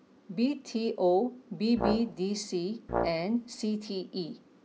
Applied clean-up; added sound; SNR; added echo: none; Brass instrument; 5 dB; none.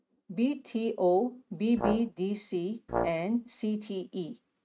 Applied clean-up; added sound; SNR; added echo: neural mask model RNNoise.